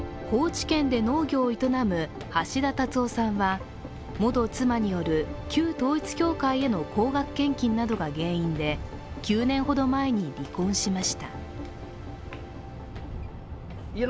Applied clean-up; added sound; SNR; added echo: none; Walk, footsteps; 12 dB; none.